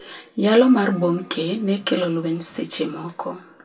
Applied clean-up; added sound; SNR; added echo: none; Keyboard (musical); 18 dB; reverberation time 0.2 s.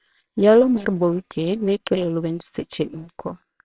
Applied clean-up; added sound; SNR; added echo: neural separator model SepFormer WHAMR!.